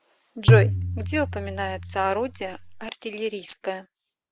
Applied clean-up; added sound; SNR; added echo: none; Tabla; -4 dB; none.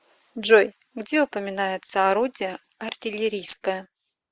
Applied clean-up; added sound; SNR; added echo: none; none; none; none.